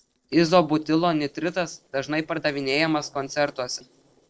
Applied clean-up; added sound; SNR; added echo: neural separator model SepFormer DNS4.